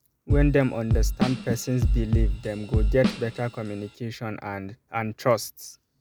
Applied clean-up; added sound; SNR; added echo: none; Drum kit; -2 dB; none.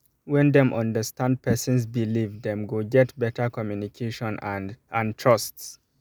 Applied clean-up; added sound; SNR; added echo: none; none; none; none.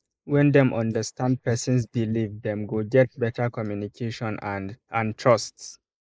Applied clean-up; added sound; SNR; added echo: neural mask model Resemble Enhance denoiser.